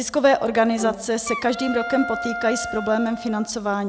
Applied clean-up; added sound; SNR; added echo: none; Wind instrument, woodwind instrument + Bowed string instrument; 9 dB; none.